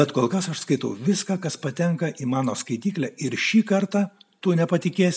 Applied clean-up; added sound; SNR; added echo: none; none; none; none.